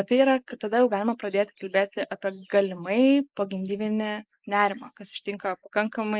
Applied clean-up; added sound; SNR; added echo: neural mask model Resemble Enhance denoiser.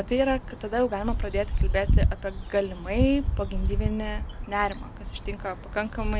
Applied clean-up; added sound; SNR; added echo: none; Bird; -1 dB; none.